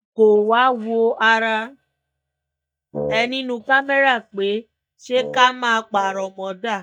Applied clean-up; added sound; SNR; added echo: neural mask model DeepFilterNet 3.